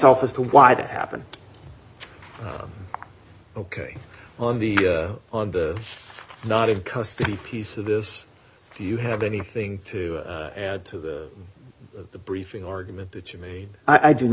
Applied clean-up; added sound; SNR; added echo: none; none; none; none.